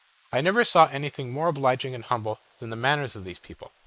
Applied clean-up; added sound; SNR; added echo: neural mask model Resemble Enhance denoiser.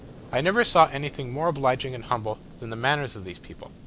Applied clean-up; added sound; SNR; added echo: none; Fire; 19 dB; none.